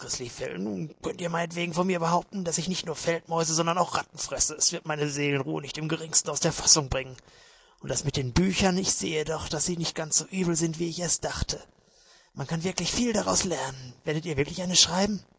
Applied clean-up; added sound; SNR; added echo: none; none; none; none.